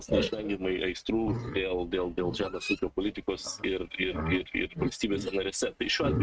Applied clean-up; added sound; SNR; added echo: neural mask model RNNoise.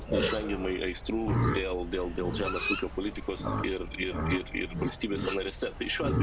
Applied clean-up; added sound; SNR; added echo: none; Livestock, farm animals, working animals; 0 dB; none.